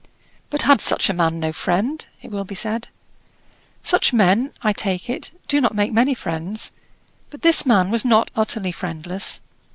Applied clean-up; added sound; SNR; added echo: none; none; none; none.